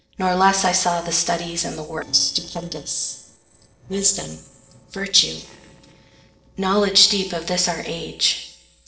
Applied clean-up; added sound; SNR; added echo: neural separator model SepFormer DNS4.